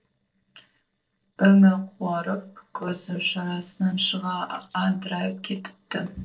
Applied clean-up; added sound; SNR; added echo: neural separator model SepFormer DNS4.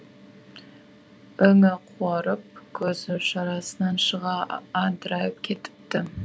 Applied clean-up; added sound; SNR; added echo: none; none; none; none.